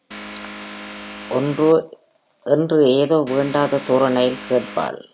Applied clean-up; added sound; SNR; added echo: none; Vehicle; 14 dB; none.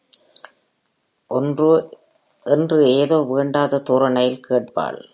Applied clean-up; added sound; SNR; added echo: none; none; none; none.